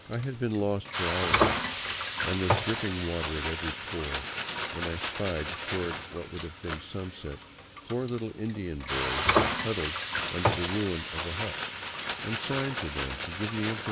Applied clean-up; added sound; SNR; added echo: none; Frying (food); -3 dB; none.